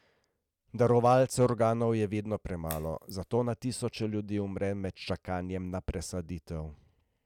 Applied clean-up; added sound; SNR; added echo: none; Crack; 18 dB; none.